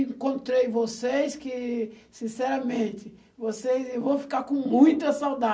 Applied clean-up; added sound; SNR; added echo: none; none; none; none.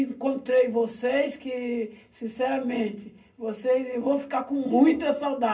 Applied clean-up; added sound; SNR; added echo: none; none; none; reverberation time 0.2 s.